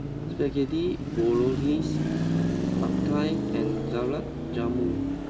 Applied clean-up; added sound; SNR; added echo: none; Car passing by / Traffic noise, roadway noise / Engine; -1 dB; reverberation time 2.5 s.